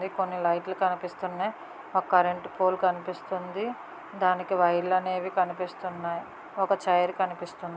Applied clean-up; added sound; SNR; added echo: none; none; none; none.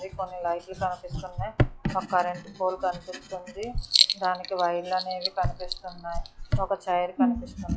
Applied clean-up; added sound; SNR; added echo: classical method log-MMSE.